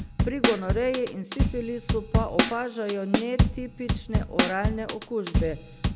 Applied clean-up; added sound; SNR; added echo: none; Drum kit; -3 dB; none.